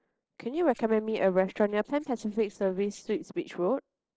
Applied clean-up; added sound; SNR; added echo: neural separator model SepFormer DNS4.